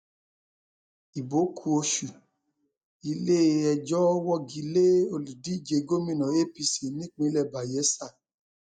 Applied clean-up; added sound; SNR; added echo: neural mask model DeepFilterNet 3.